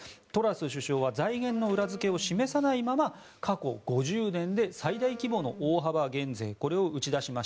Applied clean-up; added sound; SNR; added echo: none; Wind instrument, woodwind instrument; 19 dB; none.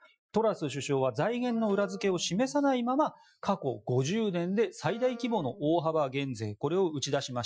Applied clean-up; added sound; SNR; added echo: classical method Wiener filter.